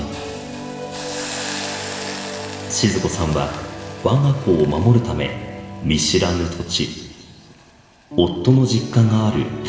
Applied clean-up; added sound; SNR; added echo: none; Hiss; 16 dB; reverberation time 2.1 s.